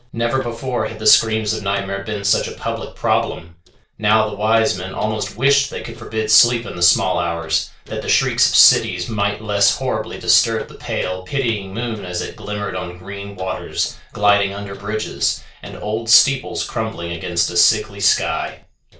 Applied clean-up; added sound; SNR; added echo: neural separator model SepFormer DNS4.